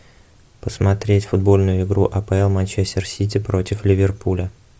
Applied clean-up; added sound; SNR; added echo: none; none; none; none.